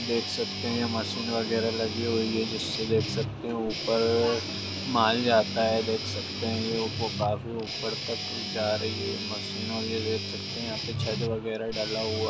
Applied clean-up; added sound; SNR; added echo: none; Guitar; 4 dB; none.